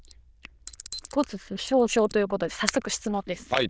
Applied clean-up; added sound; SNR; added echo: neural diffusion model UNIVERSE++.